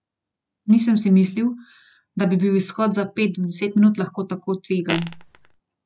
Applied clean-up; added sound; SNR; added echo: none; Fart; 10 dB; none.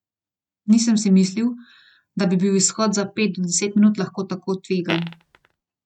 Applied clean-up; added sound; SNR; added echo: neural mask model RNNoise.